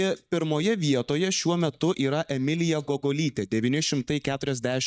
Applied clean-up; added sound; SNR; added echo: neural mask model DeepFilterNet 3.